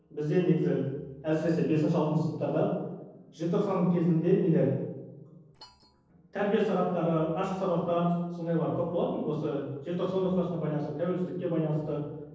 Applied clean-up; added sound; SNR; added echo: neural separator model SepFormer DNS4.